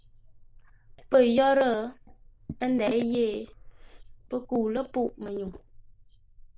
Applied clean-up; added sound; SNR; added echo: neural mask model Resemble Enhance denoiser.